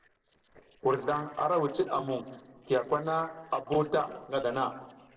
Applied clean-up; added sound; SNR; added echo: neural separator model SepFormer DNS4.